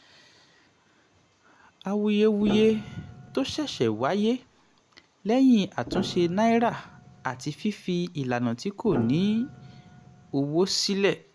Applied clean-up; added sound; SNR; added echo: none; Piano; 13 dB; none.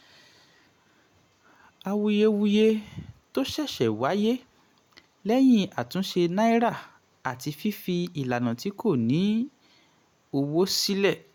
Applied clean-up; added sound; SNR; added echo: none; none; none; none.